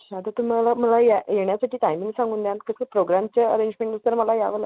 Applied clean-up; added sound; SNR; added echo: none; none; none; none.